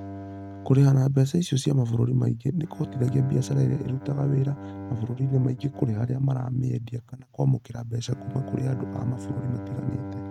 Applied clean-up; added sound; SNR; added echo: neural mask model RNNoise.